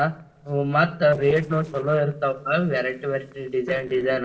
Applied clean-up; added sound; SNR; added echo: neural separator model SepFormer DNS4.